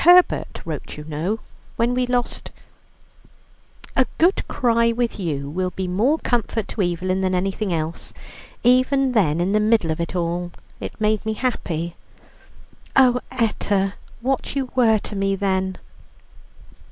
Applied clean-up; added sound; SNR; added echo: none; none; none; none.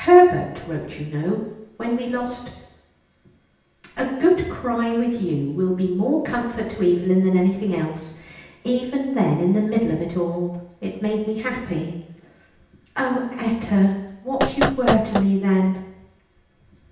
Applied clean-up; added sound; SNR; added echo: none; Knock; 1 dB; reverberation time 0.9 s.